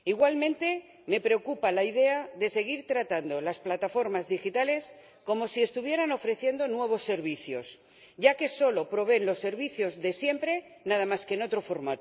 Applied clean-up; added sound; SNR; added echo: none; none; none; none.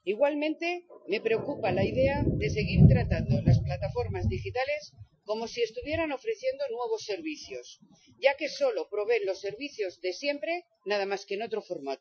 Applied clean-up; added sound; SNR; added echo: classical method Wiener filter.